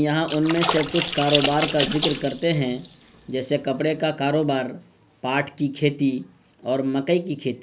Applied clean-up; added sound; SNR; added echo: none; Splash, splatter; 6 dB; none.